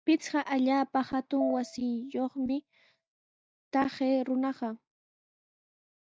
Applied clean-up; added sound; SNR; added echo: neural mask model DeepFilterNet 3.